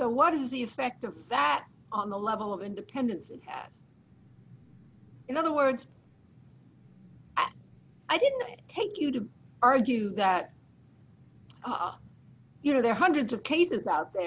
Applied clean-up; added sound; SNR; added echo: none; none; none; none.